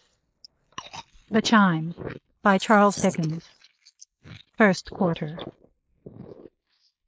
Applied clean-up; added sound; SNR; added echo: neural mask model Resemble Enhance denoiser.